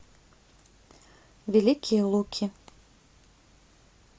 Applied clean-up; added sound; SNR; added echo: none; none; none; none.